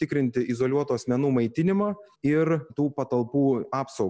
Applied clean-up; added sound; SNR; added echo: none; none; none; none.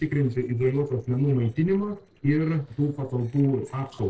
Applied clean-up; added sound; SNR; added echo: neural separator model SepFormer DNS4.